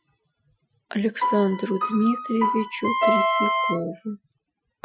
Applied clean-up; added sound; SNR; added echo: classical method Wiener filter.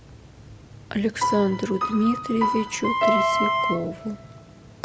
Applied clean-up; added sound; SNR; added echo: none; Piano + Wind instrument, woodwind instrument; -1 dB; none.